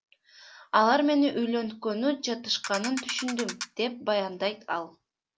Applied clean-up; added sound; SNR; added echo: none; Ratchet, pawl; 9 dB; none.